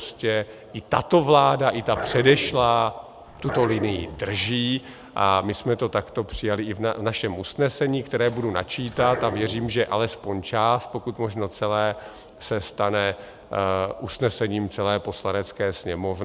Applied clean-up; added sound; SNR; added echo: none; Growling; 9 dB; none.